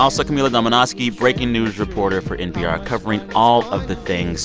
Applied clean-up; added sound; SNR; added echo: none; none; none; none.